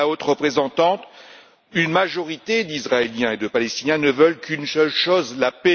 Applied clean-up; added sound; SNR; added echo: none; none; none; none.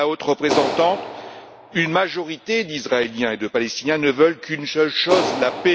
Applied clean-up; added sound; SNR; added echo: none; Clapping; 9 dB; none.